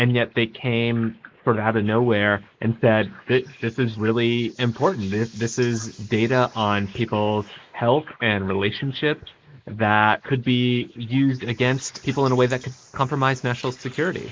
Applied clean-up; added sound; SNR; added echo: neural mask model Resemble Enhance denoiser.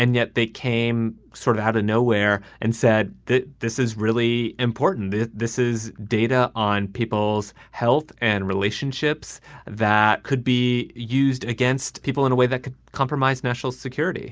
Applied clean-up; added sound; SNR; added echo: none; none; none; none.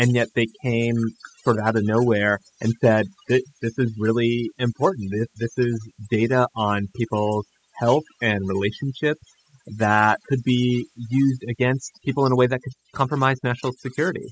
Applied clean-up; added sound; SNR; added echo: classical method spectral subtraction.